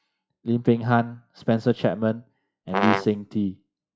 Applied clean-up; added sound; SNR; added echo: classical method log-MMSE.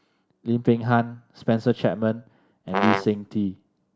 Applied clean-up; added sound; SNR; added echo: none; Brass instrument; 2 dB; none.